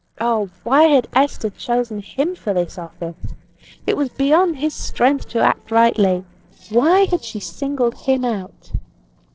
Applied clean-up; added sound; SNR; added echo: neural separator model SepFormer DNS4.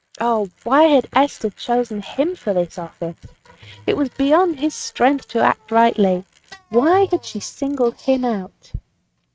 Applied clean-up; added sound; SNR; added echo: neural mask model RNNoise.